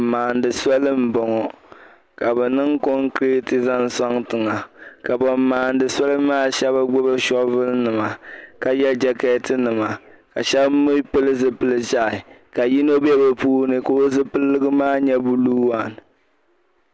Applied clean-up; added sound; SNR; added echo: none; none; none; none.